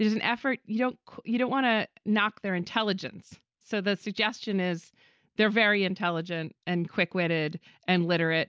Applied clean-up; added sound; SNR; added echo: none; none; none; none.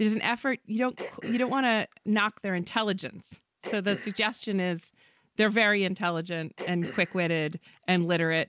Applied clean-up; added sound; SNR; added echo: none; Cough; 17 dB; none.